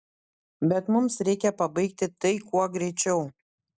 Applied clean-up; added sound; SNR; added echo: none; none; none; none.